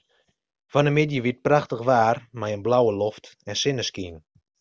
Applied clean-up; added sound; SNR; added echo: none; none; none; none.